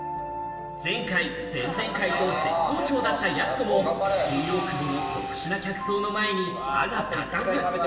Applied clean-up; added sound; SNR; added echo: none; none; none; reverberation time 2.0 s.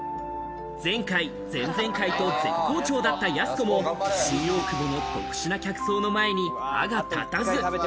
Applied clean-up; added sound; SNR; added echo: none; none; none; none.